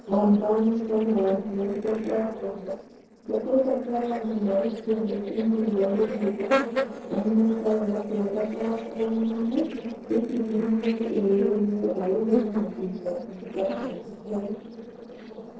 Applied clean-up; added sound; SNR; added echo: neural separator model SepFormer DNS4.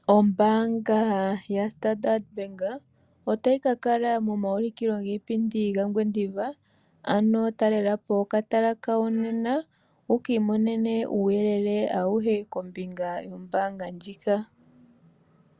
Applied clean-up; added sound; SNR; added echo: none; none; none; none.